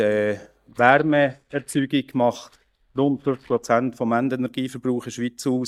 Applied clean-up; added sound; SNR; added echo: neural mask model DeepFilterNet 3.